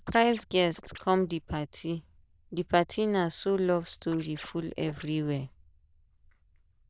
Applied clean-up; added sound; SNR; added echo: neural diffusion model UNIVERSE++.